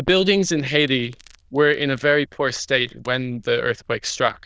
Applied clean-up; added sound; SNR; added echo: neural diffusion model UNIVERSE++.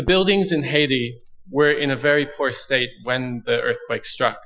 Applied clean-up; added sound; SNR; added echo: classical method Wiener filter.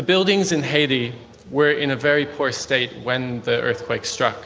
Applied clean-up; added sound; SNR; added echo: none; none; none; none.